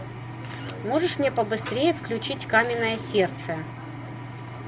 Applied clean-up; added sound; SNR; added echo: none; Camera; 17 dB; none.